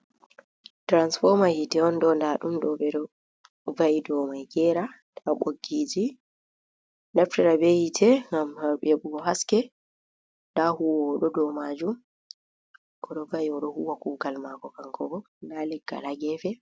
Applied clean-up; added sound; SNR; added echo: none; none; none; none.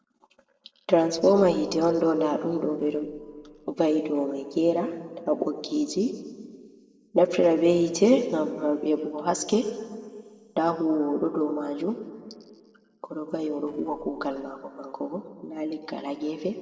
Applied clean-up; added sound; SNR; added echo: neural separator model SepFormer DNS4.